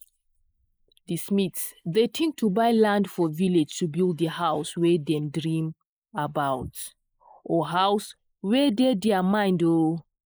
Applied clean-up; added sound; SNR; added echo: neural mask model Resemble Enhance denoiser.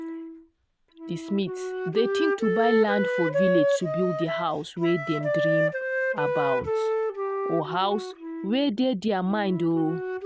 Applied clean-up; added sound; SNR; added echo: none; Wind instrument, woodwind instrument; 0 dB; none.